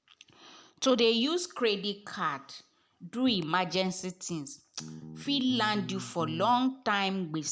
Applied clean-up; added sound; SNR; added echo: none; Bass guitar; 11 dB; none.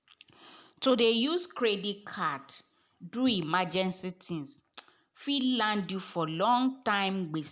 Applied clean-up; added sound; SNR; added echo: none; none; none; none.